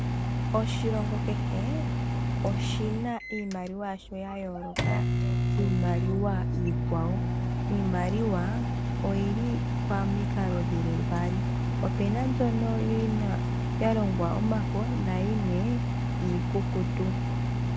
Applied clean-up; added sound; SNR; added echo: none; Microwave oven; -4 dB; none.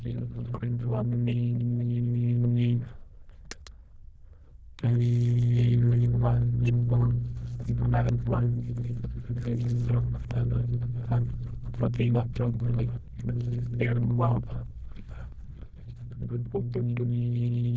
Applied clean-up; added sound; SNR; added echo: neural diffusion model UNIVERSE++.